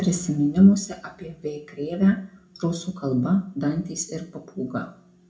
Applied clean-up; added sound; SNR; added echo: none; none; none; reverberation time 0.4 s.